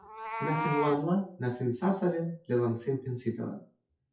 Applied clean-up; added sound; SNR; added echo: classical method WPE with log-MMSE.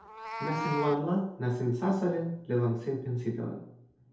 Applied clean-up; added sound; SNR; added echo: none; Meow; 11 dB; reverberation time 2.1 s.